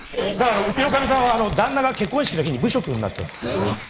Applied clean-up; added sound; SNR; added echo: neural mask model Resemble Enhance denoiser.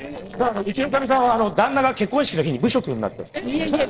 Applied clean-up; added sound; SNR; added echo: neural separator model SepFormer DNS4.